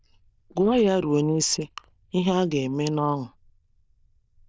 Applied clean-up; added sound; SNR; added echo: neural diffusion model UNIVERSE++.